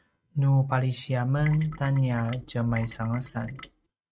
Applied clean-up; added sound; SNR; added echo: neural mask model RNNoise.